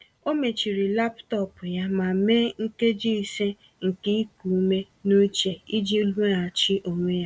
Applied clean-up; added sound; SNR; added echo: none; none; none; none.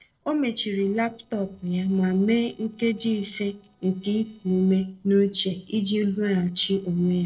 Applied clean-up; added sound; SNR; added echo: neural separator model SepFormer DNS4.